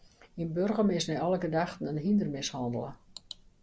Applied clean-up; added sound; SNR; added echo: none; none; none; none.